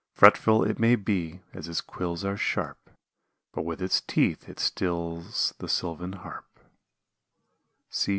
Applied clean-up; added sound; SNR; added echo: none; none; none; none.